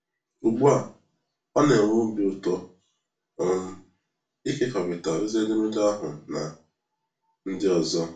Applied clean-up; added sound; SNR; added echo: none; none; none; reverberation time 0.3 s.